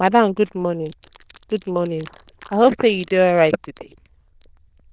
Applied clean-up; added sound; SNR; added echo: neural diffusion model UNIVERSE++.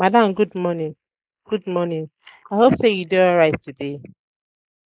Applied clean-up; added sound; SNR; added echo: neural mask model Resemble Enhance denoiser.